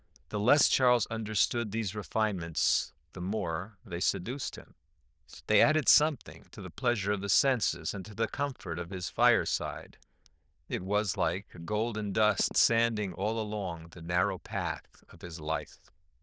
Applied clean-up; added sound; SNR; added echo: neural diffusion model UNIVERSE++.